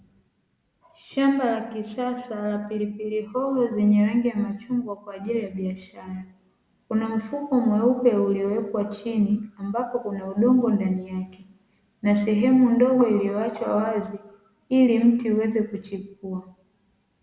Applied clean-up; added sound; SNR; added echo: none; none; none; none.